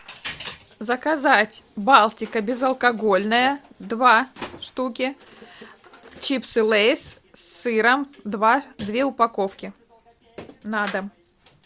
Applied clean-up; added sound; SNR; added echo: none; none; none; none.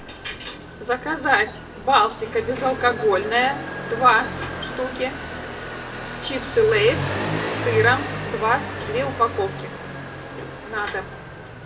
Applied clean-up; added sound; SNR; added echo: none; Motorcycle; 7 dB; reverberation time 0.6 s.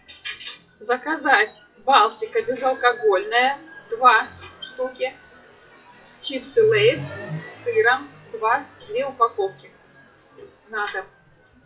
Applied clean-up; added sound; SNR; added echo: classical method WPE with log-MMSE.